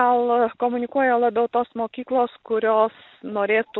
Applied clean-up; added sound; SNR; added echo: none; none; none; none.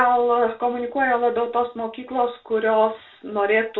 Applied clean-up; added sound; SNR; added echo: none; none; none; reverberation time 0.3 s.